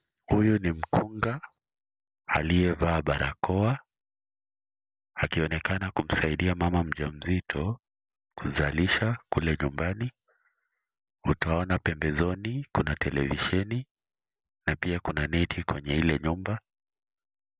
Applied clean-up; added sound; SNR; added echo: none; none; none; none.